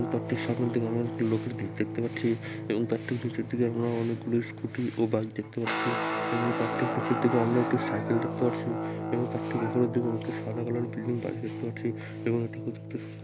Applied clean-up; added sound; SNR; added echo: none; Guitar; 4 dB; none.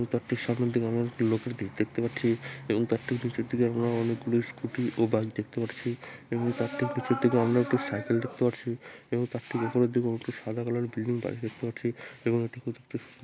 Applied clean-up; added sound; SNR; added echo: none; none; none; none.